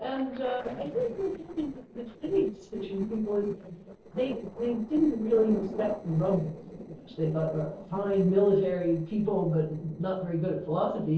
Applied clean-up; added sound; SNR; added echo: neural separator model SepFormer DNS4.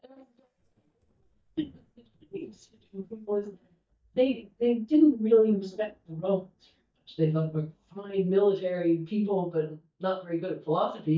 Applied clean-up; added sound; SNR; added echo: neural mask model DeepFilterNet 3.